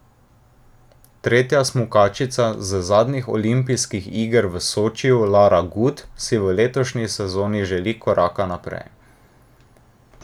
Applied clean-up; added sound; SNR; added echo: none; none; none; none.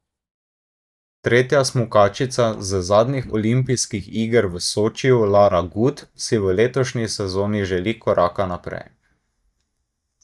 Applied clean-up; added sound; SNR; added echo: neural mask model DeepFilterNet 3.